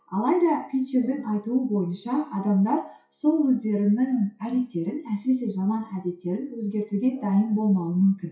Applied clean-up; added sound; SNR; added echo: classical method WPE with log-MMSE.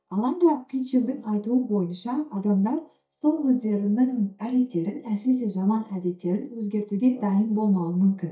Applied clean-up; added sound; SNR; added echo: neural mask model DeepFilterNet 3.